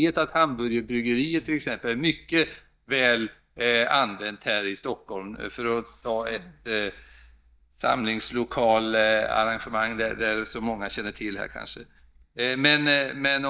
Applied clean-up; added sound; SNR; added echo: neural mask model DeepFilterNet 3.